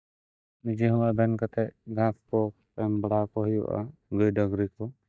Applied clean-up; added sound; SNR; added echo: neural mask model DeepFilterNet 3.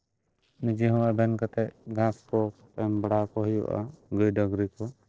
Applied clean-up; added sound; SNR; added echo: neural separator model SepFormer DNS4.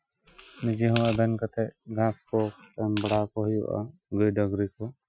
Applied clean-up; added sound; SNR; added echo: classical method Wiener filter.